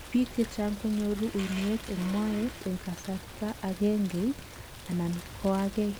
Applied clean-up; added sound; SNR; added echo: none; Rain + Fart; 12 dB; none.